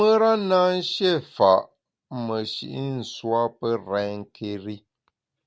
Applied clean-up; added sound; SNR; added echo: none; none; none; none.